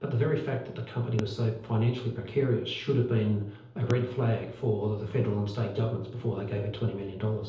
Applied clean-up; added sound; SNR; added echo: none; Fireworks; 17 dB; reverberation time 2.2 s.